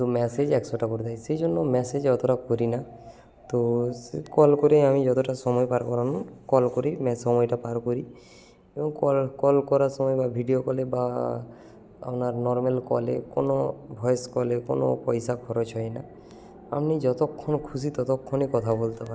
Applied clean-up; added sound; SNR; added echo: none; none; none; none.